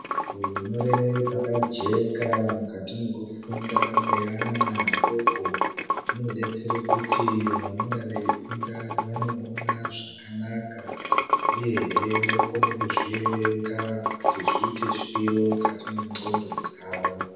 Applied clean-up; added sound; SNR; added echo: none; Sink (filling or washing) / Water; -1 dB; reverberation time 1.1 s.